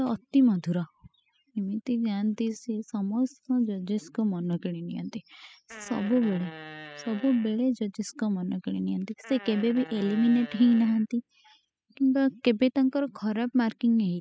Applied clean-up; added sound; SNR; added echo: classical method spectral subtraction.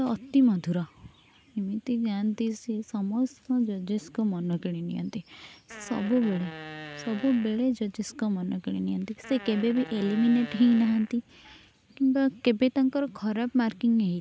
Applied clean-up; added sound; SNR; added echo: none; Fart; 16 dB; none.